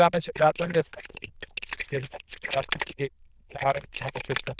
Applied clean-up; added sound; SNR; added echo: neural diffusion model UNIVERSE++.